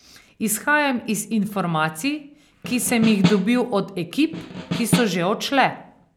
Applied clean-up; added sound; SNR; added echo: none; Snare drum; 3 dB; none.